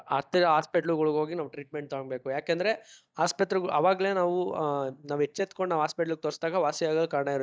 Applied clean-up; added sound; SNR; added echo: neural mask model DeepFilterNet 3.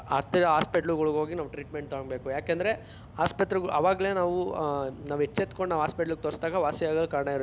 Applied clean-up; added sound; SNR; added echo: none; Mechanical fan; 18 dB; none.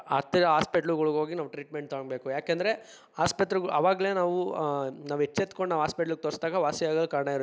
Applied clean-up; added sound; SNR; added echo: none; none; none; none.